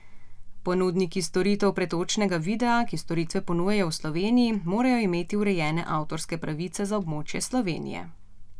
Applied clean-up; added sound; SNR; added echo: none; none; none; none.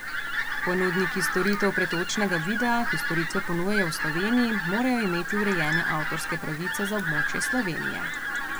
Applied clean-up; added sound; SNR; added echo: none; Fowl; 2 dB; none.